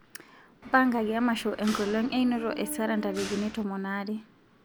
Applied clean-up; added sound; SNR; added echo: none; Mechanisms; 12 dB; none.